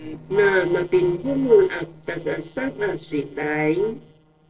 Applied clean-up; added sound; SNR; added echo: neural separator model SepFormer DNS4.